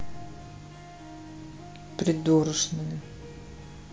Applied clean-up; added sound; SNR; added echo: none; Harp; 17 dB; none.